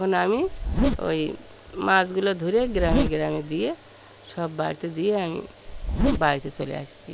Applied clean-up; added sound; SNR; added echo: none; Zipper (clothing); 1 dB; none.